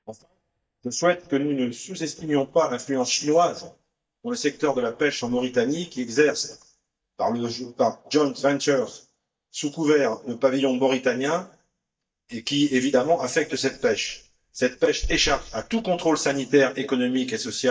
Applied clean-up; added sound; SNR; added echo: neural mask model DeepFilterNet 3.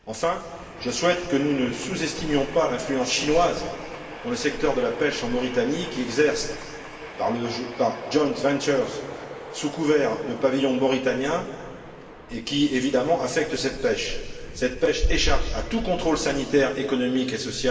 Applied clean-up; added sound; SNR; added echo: none; Train; 17 dB; reverberation time 2.7 s.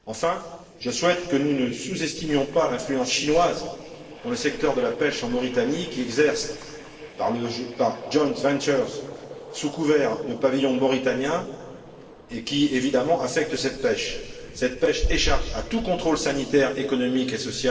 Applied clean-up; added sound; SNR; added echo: neural separator model SepFormer DNS4.